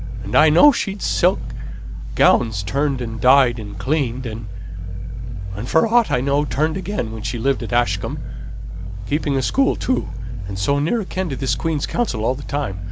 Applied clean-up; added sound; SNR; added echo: none; Growling; 6 dB; none.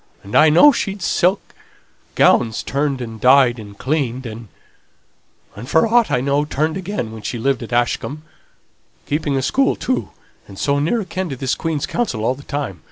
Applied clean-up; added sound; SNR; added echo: none; none; none; none.